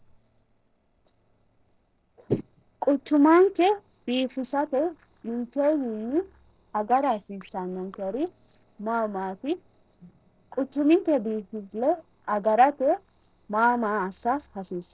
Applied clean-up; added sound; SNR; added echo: neural separator model SepFormer DNS4.